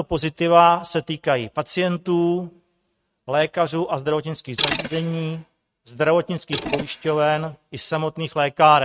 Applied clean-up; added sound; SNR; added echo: neural mask model RNNoise.